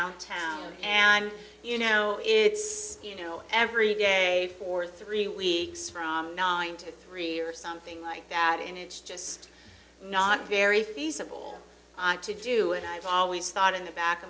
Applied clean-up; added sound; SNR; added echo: none; none; none; none.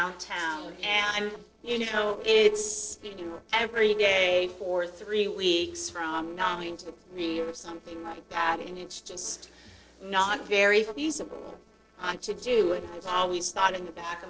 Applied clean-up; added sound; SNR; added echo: neural separator model SepFormer DNS4.